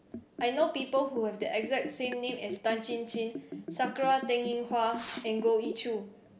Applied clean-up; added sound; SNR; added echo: none; Fireworks + Liquid; 11 dB; none.